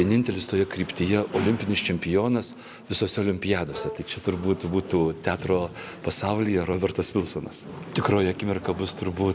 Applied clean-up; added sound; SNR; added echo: none; Bowed string instrument; 16 dB; none.